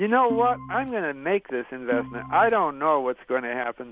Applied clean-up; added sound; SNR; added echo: none; Organ; 12 dB; none.